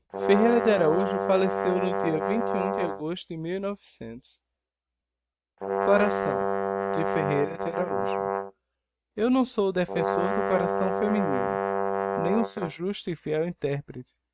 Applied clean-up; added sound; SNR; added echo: neural mask model RNNoise.